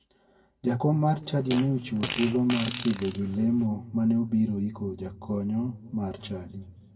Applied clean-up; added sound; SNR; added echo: none; Fart; 10 dB; reverberation time 1.4 s.